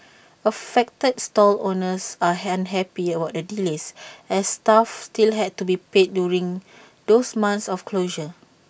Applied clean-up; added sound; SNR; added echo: none; none; none; none.